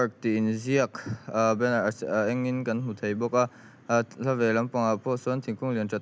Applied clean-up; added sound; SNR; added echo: none; none; none; none.